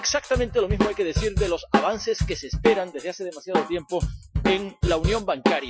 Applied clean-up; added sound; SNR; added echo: classical method Wiener filter.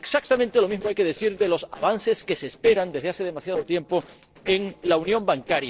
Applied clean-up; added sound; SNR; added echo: neural separator model SepFormer DNS4.